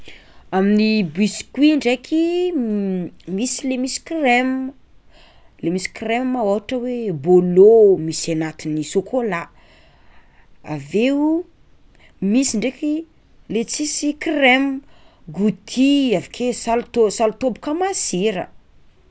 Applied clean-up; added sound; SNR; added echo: none; none; none; none.